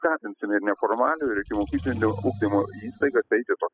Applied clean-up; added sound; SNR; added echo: classical method spectral subtraction.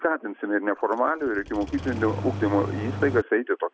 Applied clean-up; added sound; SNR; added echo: none; Engine starting; 8 dB; none.